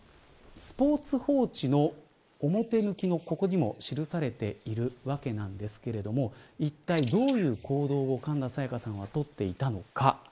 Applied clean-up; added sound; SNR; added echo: neural mask model Resemble Enhance denoiser.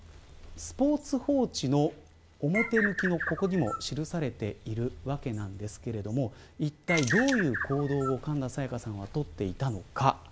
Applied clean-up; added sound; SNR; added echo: none; Camera + Bird; 8 dB; none.